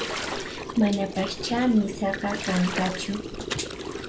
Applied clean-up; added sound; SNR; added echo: none; Gurgling; 6 dB; reverberation time 0.4 s.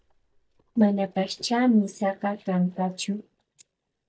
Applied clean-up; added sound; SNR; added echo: neural mask model DeepFilterNet 3.